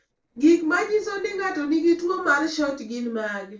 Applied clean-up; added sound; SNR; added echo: neural separator model SepFormer DNS4.